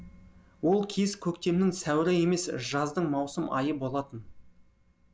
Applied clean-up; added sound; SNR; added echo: none; none; none; none.